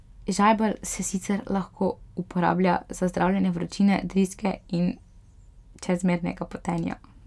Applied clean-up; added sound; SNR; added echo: none; none; none; none.